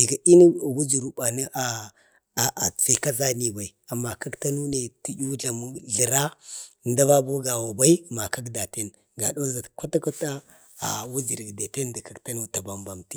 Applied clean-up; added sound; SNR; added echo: none; none; none; none.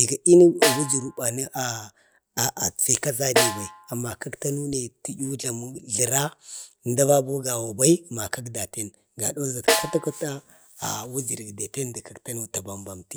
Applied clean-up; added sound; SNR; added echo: none; Snare drum; 4 dB; none.